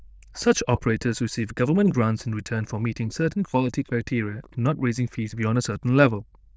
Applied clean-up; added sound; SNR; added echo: neural diffusion model UNIVERSE++.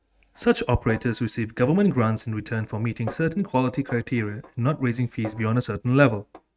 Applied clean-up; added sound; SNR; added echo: neural mask model RNNoise.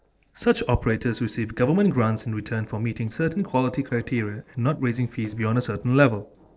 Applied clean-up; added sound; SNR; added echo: neural separator model SepFormer DNS4.